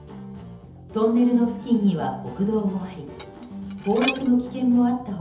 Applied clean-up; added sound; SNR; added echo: none; Dishes, pots, and pans; 9 dB; reverberation time 0.8 s.